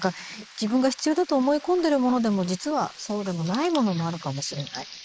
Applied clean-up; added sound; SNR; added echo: neural mask model Resemble Enhance denoiser.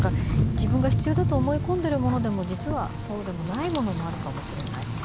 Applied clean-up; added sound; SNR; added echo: none; Rain; -2 dB; none.